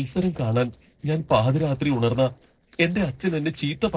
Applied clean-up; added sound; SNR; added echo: neural separator model SepFormer DNS4.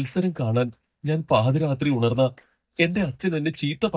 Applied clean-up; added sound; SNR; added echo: neural mask model DeepFilterNet 3.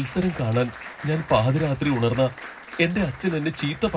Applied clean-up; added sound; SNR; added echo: none; Applause; 16 dB; reverberation time 0.3 s.